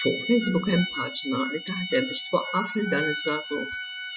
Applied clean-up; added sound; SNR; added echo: classical method spectral subtraction.